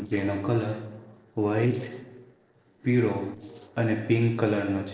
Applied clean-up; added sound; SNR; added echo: neural separator model SepFormer DNS4.